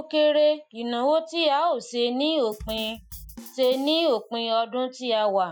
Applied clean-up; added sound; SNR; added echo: classical method Wiener filter.